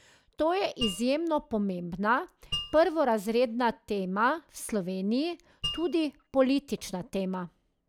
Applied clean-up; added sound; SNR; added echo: none; Mallet percussion; 10 dB; none.